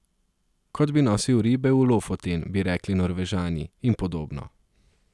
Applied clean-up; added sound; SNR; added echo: none; none; none; none.